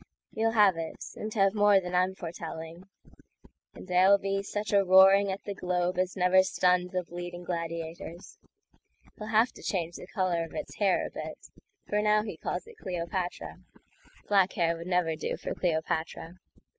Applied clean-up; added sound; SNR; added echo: neural mask model Resemble Enhance denoiser.